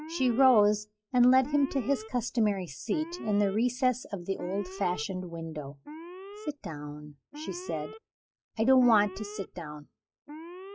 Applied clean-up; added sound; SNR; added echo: classical method log-MMSE.